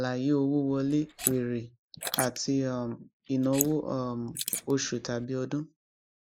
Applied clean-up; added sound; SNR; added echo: neural mask model Resemble Enhance denoiser.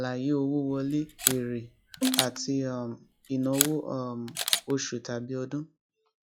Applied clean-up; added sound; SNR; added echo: classical method log-MMSE.